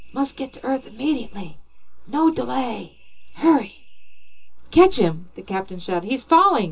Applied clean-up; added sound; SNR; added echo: none; none; none; reverberation time 0.2 s.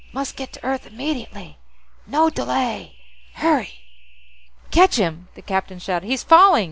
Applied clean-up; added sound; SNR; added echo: none; none; none; none.